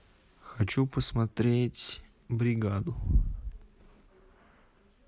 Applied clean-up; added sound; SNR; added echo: none; none; none; none.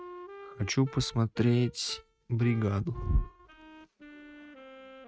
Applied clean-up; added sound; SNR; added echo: neural mask model RNNoise.